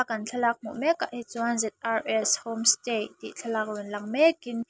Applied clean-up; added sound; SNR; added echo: none; none; none; none.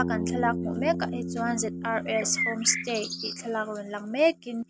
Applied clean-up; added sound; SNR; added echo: none; Bass guitar + Bird; 4 dB; none.